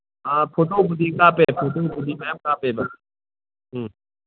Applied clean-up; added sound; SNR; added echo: none; none; none; none.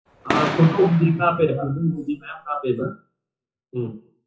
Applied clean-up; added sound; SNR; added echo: classical method WPE with log-MMSE.